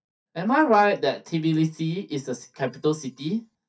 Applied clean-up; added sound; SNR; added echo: neural mask model DeepFilterNet 3.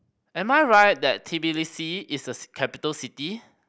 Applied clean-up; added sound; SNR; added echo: none; none; none; none.